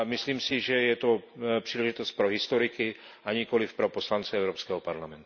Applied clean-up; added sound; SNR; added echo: none; none; none; none.